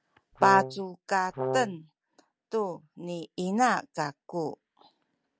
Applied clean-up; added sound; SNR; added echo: none; Brass instrument; 3 dB; none.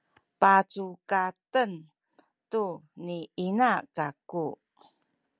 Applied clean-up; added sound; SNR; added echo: none; none; none; none.